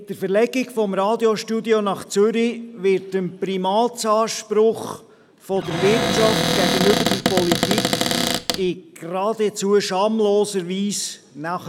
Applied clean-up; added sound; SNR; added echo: none; Cupboard open or close; -1 dB; none.